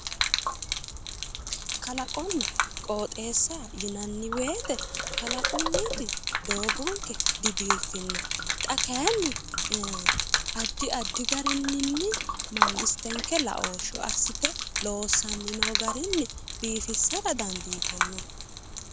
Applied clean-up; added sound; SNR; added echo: none; Gurgling / Liquid; -1 dB; none.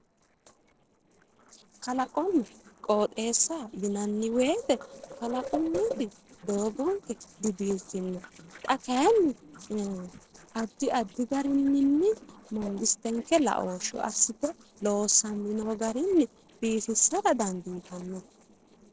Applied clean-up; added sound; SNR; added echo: neural separator model SepFormer DNS4.